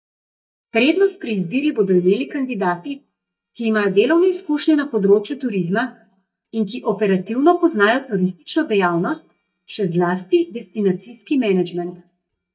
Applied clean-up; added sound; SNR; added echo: neural mask model DeepFilterNet 3.